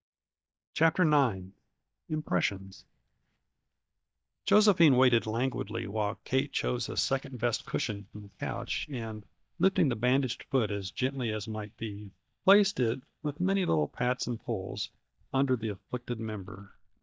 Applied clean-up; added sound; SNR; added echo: neural mask model DeepFilterNet 3.